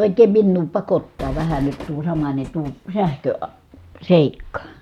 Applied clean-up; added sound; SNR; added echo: none; Train; 14 dB; none.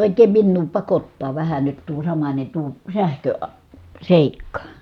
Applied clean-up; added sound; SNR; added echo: none; none; none; none.